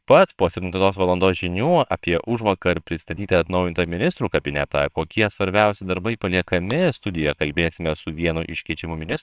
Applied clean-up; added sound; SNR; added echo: neural separator model SepFormer WHAMR!.